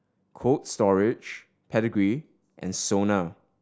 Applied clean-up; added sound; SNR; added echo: none; none; none; none.